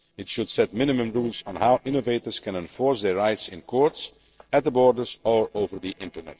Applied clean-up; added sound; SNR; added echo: neural separator model SepFormer DNS4.